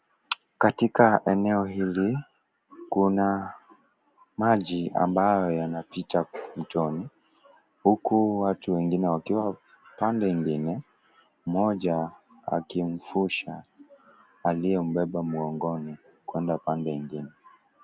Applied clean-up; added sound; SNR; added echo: none; none; none; none.